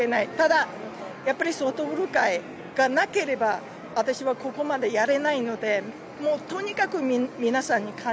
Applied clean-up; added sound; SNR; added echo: none; none; none; none.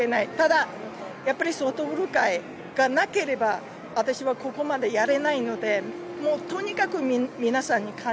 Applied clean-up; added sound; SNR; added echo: none; Wind instrument, woodwind instrument; 14 dB; none.